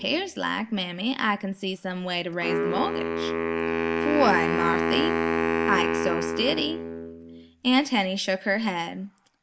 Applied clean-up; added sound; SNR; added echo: none; Wind instrument, woodwind instrument; 1 dB; none.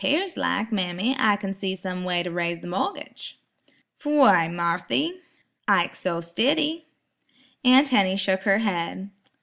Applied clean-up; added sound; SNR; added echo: none; none; none; none.